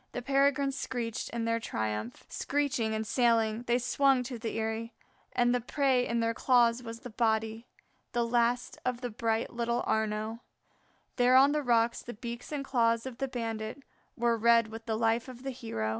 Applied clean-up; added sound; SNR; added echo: none; none; none; none.